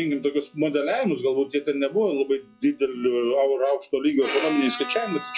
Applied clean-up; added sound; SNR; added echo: classical method log-MMSE.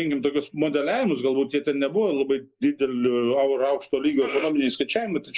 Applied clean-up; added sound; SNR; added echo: neural mask model Resemble Enhance denoiser.